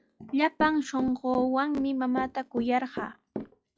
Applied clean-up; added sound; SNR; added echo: classical method log-MMSE.